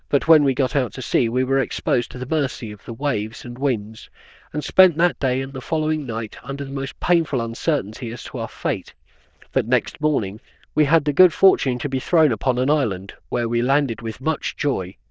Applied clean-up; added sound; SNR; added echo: neural diffusion model UNIVERSE++.